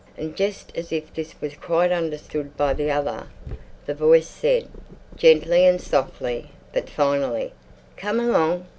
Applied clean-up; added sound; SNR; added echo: none; Purr; 19 dB; none.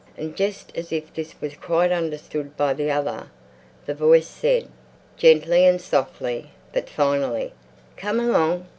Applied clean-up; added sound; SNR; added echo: none; none; none; none.